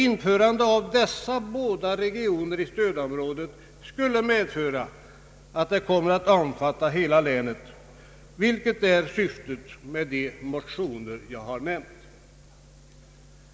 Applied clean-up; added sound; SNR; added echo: none; none; none; none.